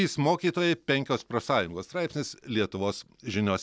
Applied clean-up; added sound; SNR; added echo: none; none; none; none.